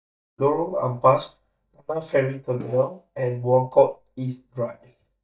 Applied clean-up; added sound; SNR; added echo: neural mask model DeepFilterNet 3.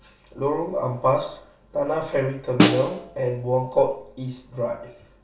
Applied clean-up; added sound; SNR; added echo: none; Snare drum; 0 dB; reverberation time 0.3 s.